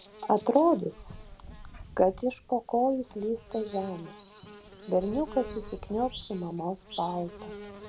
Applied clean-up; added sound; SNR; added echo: none; Buzz / Bird + Wind; 15 dB; none.